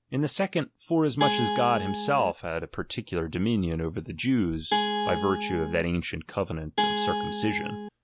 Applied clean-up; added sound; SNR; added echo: none; Guitar; 0 dB; none.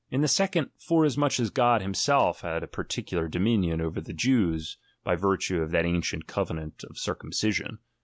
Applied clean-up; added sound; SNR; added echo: none; none; none; none.